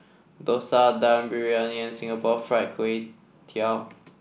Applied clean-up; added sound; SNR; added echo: none; none; none; none.